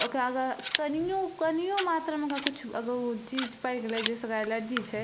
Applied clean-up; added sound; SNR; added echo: none; Scissors; 4 dB; none.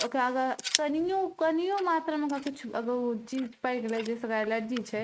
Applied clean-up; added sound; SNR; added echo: neural mask model RNNoise.